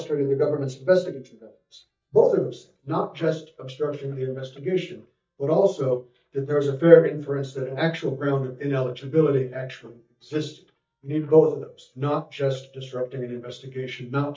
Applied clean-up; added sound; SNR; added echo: neural mask model DeepFilterNet 3.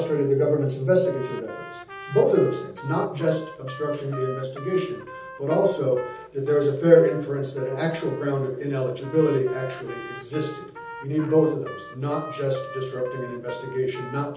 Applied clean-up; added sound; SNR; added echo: none; Trumpet; 16 dB; reverberation time 0.6 s.